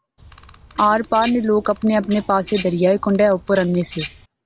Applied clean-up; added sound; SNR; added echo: none; Bird vocalization, bird call, bird song; 19 dB; none.